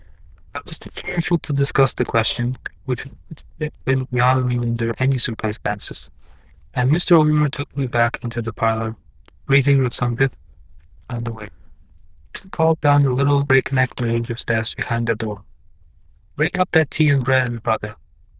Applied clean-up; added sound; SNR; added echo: neural diffusion model UNIVERSE++.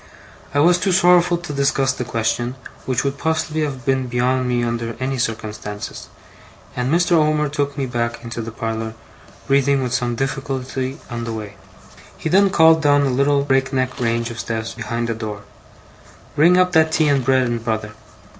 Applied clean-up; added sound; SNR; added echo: none; Tools; 19 dB; none.